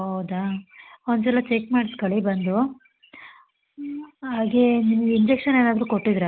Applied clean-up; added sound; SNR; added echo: none; none; none; none.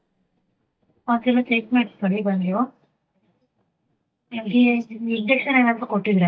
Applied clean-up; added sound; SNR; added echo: neural mask model DeepFilterNet 3.